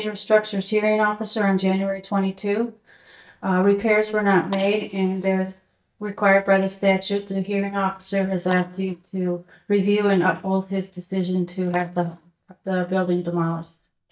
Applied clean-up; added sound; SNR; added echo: neural mask model DeepFilterNet 3.